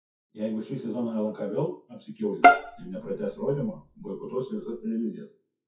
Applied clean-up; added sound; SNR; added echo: classical method WPE with log-MMSE.